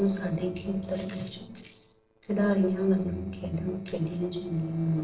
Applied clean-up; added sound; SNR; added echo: neural separator model SepFormer DNS4.